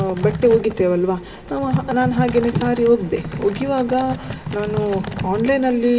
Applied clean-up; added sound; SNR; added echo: none; Typing; 8 dB; reverberation time 2.0 s.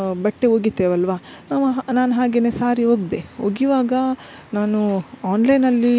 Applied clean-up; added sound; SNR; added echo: none; none; none; none.